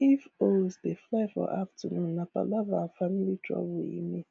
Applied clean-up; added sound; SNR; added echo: none; none; none; none.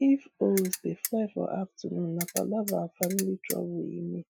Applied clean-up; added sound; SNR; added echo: classical method Wiener filter.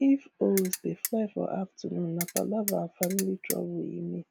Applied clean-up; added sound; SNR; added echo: none; Ratchet, pawl; 7 dB; none.